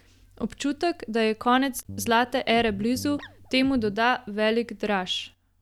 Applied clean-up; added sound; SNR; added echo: none; Guitar; 15 dB; none.